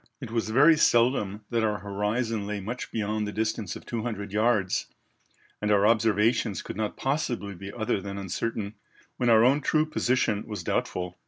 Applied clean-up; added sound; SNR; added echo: none; none; none; none.